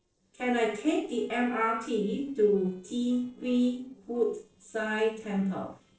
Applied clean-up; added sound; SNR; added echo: neural separator model SepFormer DNS4.